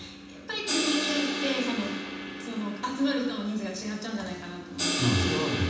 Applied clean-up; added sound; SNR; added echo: none; Crash cymbal; 2 dB; reverberation time 1.1 s.